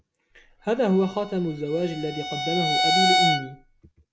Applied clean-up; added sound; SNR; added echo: none; Bowed string instrument; -1 dB; none.